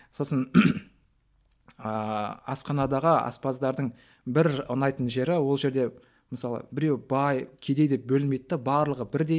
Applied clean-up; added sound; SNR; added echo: none; none; none; none.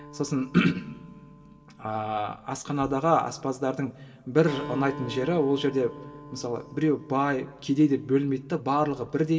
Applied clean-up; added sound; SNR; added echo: none; Acoustic guitar; 18 dB; reverberation time 1.4 s.